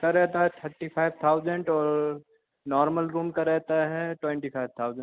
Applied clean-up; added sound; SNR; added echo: none; none; none; none.